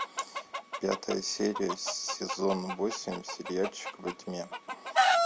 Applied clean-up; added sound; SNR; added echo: none; Chicken, rooster; -1 dB; none.